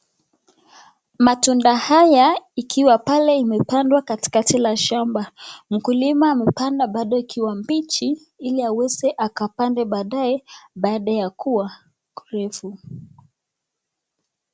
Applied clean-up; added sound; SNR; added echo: none; none; none; none.